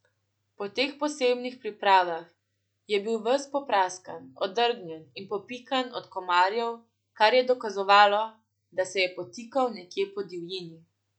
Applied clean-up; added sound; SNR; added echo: none; none; none; none.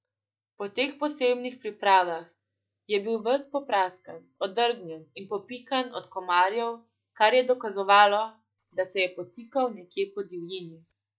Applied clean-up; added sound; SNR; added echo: neural mask model DeepFilterNet 3.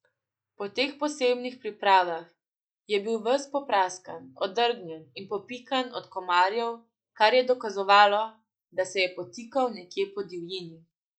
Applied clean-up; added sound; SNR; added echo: neural mask model Resemble Enhance denoiser.